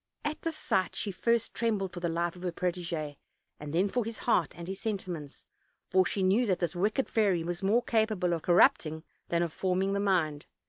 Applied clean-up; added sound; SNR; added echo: none; none; none; none.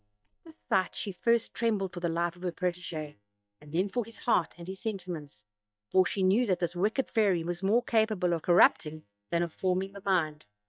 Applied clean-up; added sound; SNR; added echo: neural mask model DeepFilterNet 3.